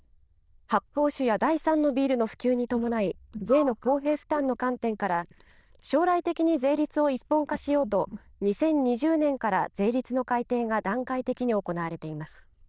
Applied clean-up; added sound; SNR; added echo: neural diffusion model UNIVERSE++.